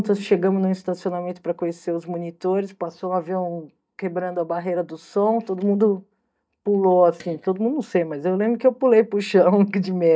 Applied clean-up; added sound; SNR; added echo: neural mask model DeepFilterNet 3.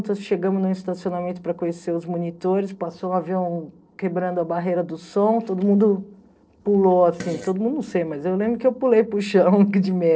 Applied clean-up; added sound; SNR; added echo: neural separator model SepFormer DNS4.